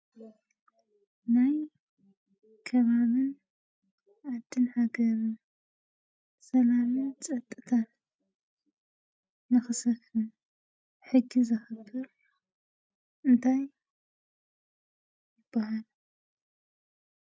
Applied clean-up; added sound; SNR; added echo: none; none; none; none.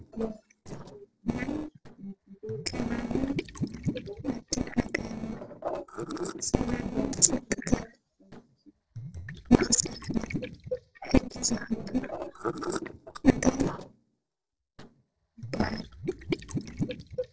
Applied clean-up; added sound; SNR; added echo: neural separator model SepFormer DNS4.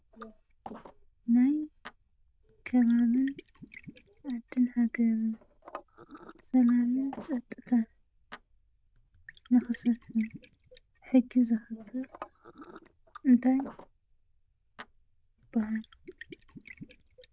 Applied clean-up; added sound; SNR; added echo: neural diffusion model UNIVERSE++.